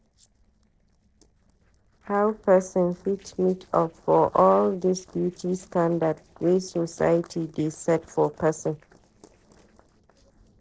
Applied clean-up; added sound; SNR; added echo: neural separator model SepFormer DNS4.